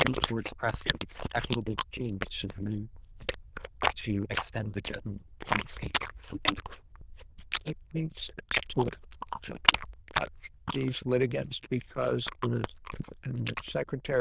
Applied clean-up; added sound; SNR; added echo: neural diffusion model UNIVERSE++.